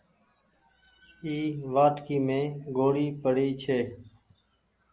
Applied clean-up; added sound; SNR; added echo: none; none; none; none.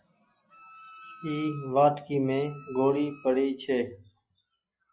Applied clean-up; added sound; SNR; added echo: classical method log-MMSE.